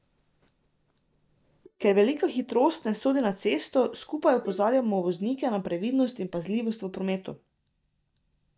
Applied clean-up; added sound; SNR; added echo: neural mask model DeepFilterNet 3.